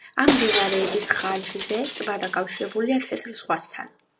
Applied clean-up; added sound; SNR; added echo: none; Shatter; 2 dB; none.